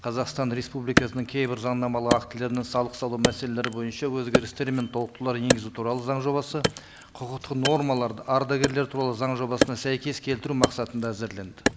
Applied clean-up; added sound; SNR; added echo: none; Wood; 3 dB; none.